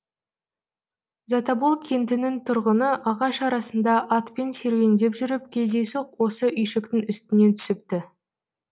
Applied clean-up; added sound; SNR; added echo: none; none; none; none.